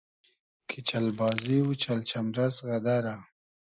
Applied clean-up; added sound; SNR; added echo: none; Crackle; 13 dB; none.